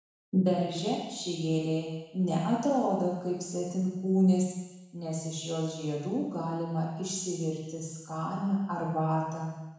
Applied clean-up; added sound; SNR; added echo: none; none; none; reverberation time 1.1 s.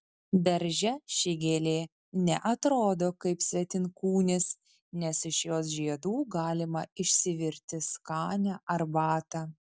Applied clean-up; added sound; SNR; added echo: none; none; none; none.